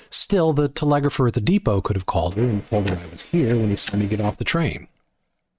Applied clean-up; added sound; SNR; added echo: neural mask model RNNoise.